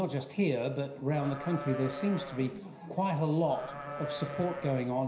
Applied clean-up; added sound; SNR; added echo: none; Livestock, farm animals, working animals; 10 dB; reverberation time 0.5 s.